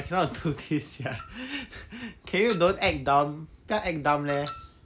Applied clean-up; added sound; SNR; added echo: none; Chink, clink; 14 dB; none.